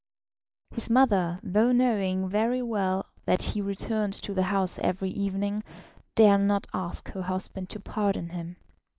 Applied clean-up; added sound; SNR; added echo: none; none; none; none.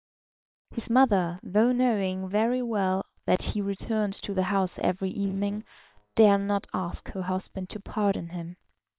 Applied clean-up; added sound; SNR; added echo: neural separator model SepFormer WHAM!.